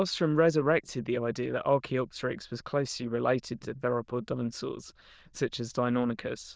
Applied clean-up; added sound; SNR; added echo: neural diffusion model UNIVERSE++.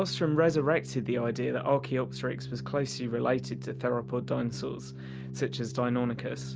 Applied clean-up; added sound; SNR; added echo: none; Organ; 9 dB; none.